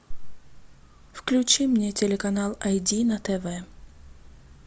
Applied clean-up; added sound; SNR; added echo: none; none; none; none.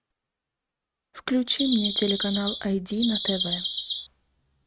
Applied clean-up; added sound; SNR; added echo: neural mask model RNNoise.